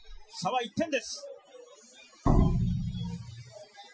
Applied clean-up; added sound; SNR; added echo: classical method Wiener filter.